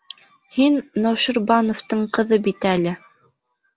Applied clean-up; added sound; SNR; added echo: none; none; none; none.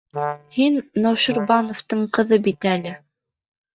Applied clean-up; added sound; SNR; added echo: neural mask model DeepFilterNet 3.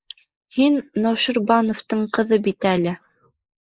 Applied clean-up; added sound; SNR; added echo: neural mask model Resemble Enhance denoiser.